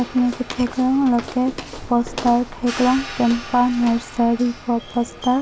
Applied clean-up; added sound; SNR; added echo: none; Walk, footsteps + Hi-hat; 13 dB; none.